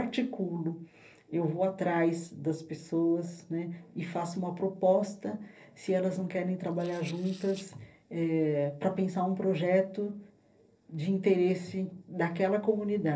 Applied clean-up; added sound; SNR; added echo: neural separator model SepFormer DNS4.